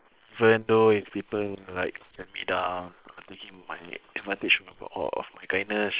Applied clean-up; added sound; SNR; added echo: neural separator model SepFormer WHAM!.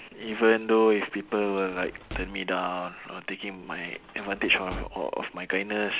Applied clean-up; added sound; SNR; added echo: none; Sliding door / Slam; 17 dB; none.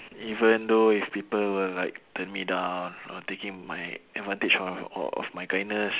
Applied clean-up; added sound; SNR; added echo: none; none; none; none.